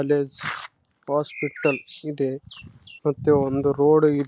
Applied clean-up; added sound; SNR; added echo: none; Bird; 14 dB; none.